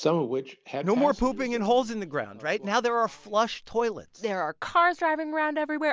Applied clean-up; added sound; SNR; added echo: none; none; none; none.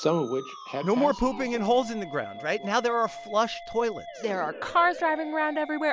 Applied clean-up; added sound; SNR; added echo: none; Musical instrument; 14 dB; none.